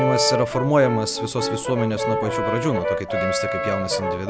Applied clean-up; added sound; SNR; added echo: none; Brass instrument; 1 dB; none.